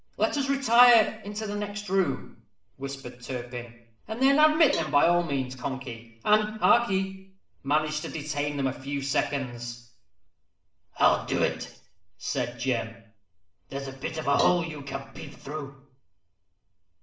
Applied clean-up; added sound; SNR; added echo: none; Cowbell; 16 dB; reverberation time 0.6 s.